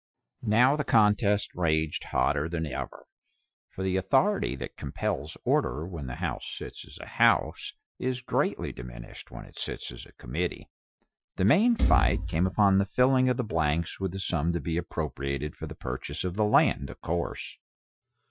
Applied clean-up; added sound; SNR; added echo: classical method Wiener filter.